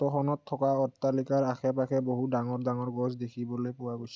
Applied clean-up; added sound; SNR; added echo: none; none; none; none.